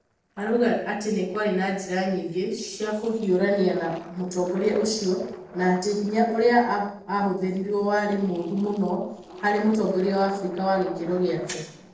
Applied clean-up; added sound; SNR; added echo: neural separator model SepFormer DNS4.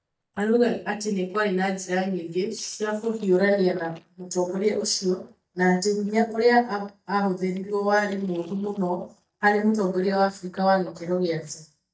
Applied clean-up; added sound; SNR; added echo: neural mask model DeepFilterNet 3.